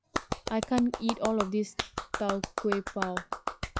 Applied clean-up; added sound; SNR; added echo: classical method log-MMSE.